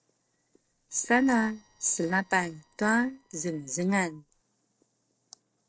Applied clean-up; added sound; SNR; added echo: neural separator model SepFormer DNS4.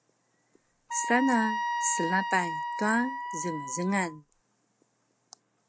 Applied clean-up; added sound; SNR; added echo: none; Wind instrument, woodwind instrument; 2 dB; none.